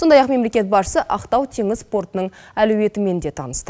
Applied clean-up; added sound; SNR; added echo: none; none; none; none.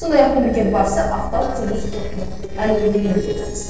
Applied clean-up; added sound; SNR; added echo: neural separator model SepFormer DNS4.